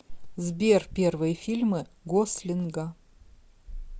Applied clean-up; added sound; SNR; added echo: none; none; none; none.